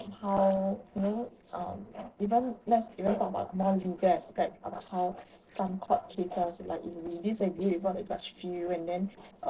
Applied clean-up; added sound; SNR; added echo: neural separator model SepFormer DNS4.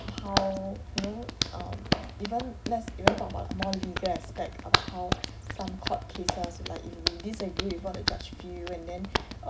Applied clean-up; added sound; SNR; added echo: none; Hands; -2 dB; reverberation time 0.4 s.